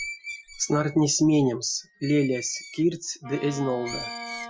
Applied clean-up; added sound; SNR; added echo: classical method Wiener filter.